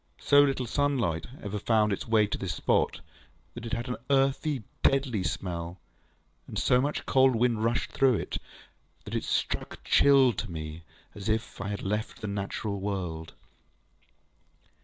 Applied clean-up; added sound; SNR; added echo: none; none; none; none.